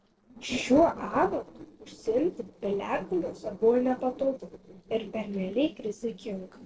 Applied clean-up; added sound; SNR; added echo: neural separator model SepFormer DNS4.